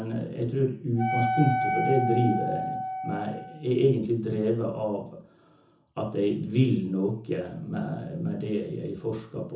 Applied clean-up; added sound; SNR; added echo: none; Wind instrument, woodwind instrument; 2 dB; reverberation time 0.5 s.